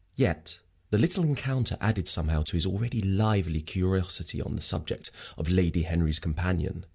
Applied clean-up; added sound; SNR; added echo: none; none; none; none.